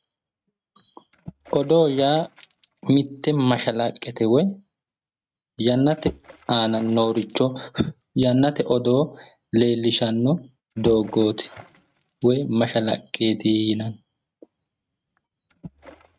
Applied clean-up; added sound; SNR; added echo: neural mask model RNNoise.